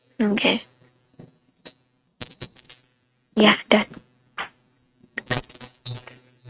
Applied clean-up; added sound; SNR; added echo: neural mask model RNNoise.